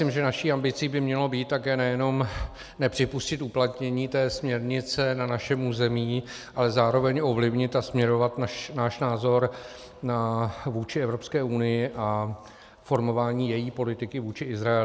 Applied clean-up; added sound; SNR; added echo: none; none; none; none.